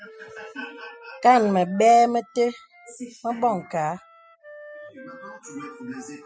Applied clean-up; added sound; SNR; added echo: classical method spectral subtraction.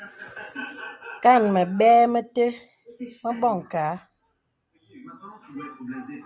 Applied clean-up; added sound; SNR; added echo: none; none; none; none.